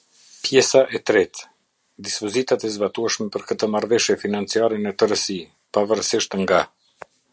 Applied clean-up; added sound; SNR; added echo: none; none; none; none.